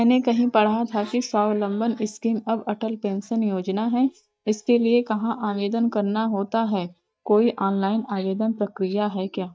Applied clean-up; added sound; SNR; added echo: neural mask model DeepFilterNet 3.